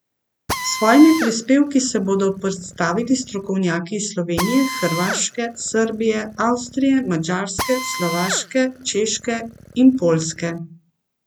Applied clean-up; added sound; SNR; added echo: none; Drill; 11 dB; none.